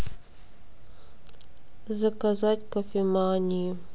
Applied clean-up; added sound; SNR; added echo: none; none; none; none.